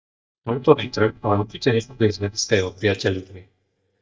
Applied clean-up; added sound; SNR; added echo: neural mask model DeepFilterNet 3.